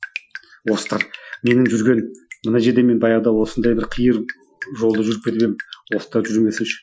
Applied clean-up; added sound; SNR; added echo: classical method Wiener filter.